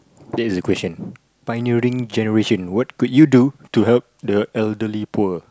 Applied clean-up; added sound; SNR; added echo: none; none; none; none.